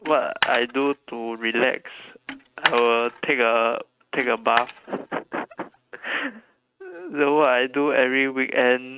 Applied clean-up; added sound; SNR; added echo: neural mask model RNNoise.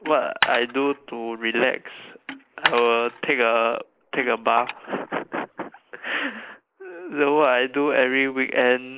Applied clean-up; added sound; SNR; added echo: neural mask model Resemble Enhance denoiser.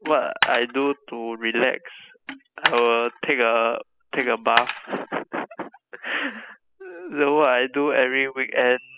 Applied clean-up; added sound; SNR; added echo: classical method spectral subtraction.